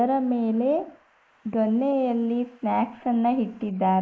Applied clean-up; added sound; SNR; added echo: neural mask model Resemble Enhance denoiser.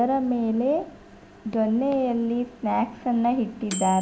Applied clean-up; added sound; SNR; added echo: none; Microwave oven; 17 dB; none.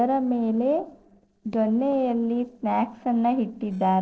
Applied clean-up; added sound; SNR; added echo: neural separator model SepFormer DNS4.